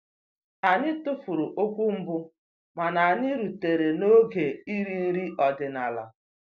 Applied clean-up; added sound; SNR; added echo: none; none; none; none.